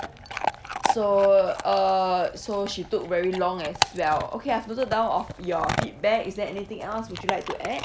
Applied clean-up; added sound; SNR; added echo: none; Chewing, mastication / Dog; 7 dB; none.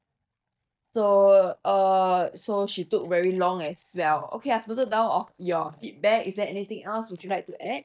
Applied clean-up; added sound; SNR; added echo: neural mask model DeepFilterNet 3.